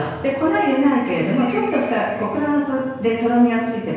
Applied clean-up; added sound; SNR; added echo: none; Bird; 20 dB; reverberation time 1.0 s.